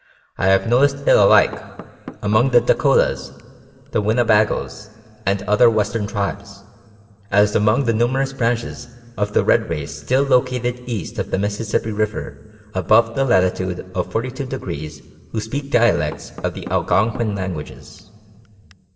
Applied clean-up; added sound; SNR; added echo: none; Knock / Wood; 20 dB; reverberation time 2.2 s.